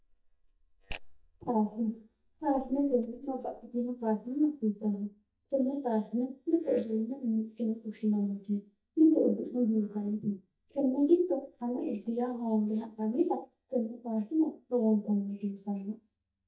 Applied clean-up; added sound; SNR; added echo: neural mask model DeepFilterNet 3.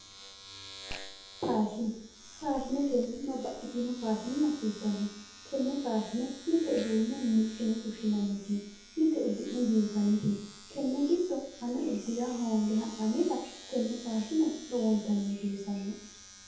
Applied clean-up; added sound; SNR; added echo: none; Domestic sounds, home sounds; 17 dB; reverberation time 0.7 s.